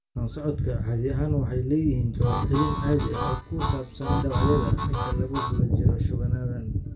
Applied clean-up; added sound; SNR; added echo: none; Harmonica; 8 dB; reverberation time 0.2 s.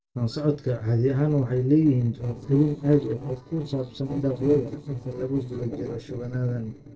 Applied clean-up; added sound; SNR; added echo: neural separator model SepFormer DNS4.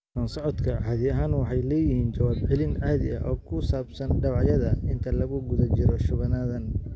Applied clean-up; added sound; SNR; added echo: none; none; none; none.